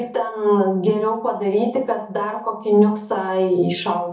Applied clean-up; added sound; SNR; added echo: none; none; none; reverberation time 0.6 s.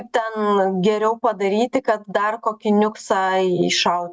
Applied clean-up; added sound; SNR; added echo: none; none; none; none.